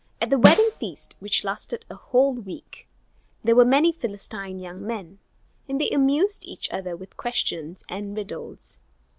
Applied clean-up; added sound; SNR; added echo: none; Snare drum; 2 dB; none.